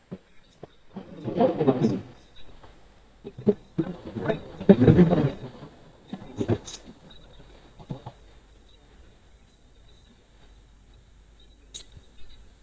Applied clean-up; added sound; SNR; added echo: neural mask model DeepFilterNet 3.